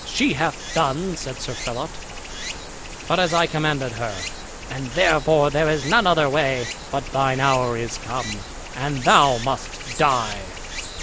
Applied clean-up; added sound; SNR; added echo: none; Stream; 10 dB; none.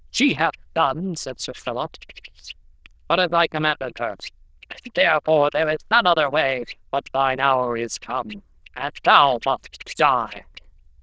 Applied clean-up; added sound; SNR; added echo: neural diffusion model UNIVERSE++.